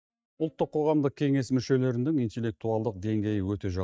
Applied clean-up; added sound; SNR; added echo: neural mask model DeepFilterNet 3.